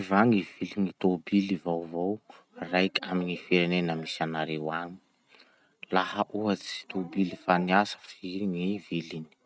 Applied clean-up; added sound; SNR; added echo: none; none; none; none.